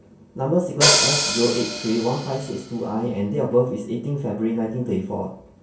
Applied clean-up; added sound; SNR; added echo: none; Hi-hat; 2 dB; reverberation time 0.2 s.